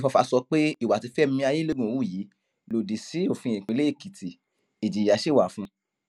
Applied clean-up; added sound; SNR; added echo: none; none; none; none.